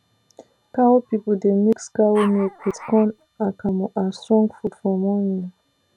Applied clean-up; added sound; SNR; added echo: none; Dog; 14 dB; none.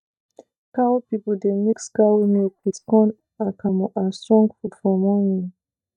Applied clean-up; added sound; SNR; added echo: neural mask model DeepFilterNet 3.